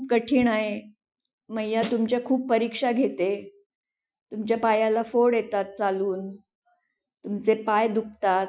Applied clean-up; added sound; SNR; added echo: classical method Wiener filter.